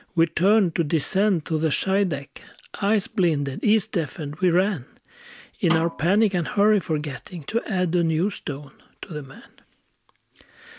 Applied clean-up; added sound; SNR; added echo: none; Snare drum; 11 dB; none.